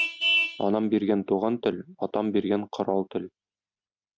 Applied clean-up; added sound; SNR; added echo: neural mask model RNNoise.